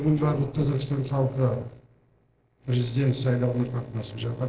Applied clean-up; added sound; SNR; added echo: neural separator model SepFormer DNS4.